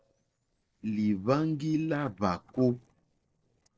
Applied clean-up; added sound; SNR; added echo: neural separator model SepFormer DNS4.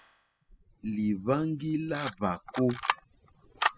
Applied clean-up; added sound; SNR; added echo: classical method spectral subtraction.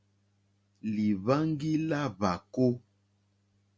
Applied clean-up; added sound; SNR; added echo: none; none; none; none.